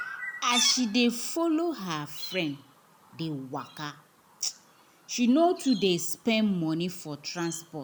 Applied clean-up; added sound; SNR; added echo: none; Chirp, tweet; 12 dB; none.